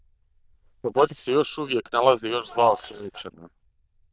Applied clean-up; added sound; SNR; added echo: neural diffusion model UNIVERSE++.